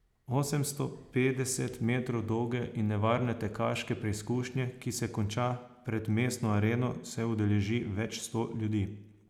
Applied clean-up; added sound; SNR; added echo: none; none; none; none.